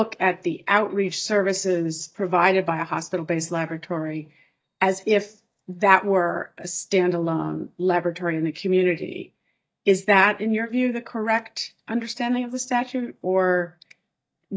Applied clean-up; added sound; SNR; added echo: neural mask model DeepFilterNet 3.